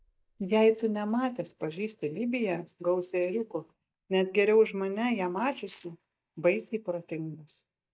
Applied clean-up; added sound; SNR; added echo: neural mask model DeepFilterNet 3.